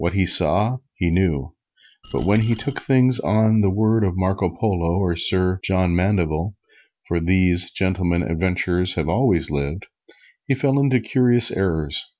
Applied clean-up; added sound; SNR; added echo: none; Coin (dropping); 15 dB; none.